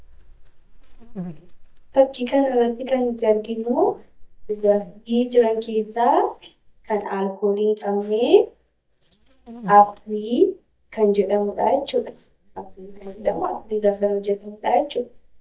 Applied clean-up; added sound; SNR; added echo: neural mask model DeepFilterNet 3.